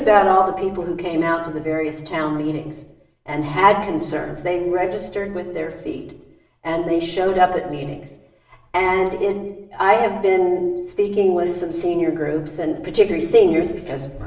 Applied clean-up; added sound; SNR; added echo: none; none; none; reverberation time 0.8 s.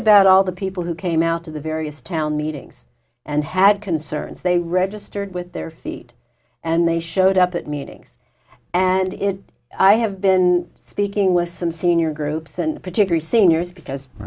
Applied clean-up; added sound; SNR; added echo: none; none; none; none.